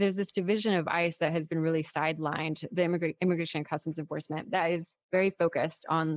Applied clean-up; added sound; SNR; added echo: neural mask model Resemble Enhance denoiser.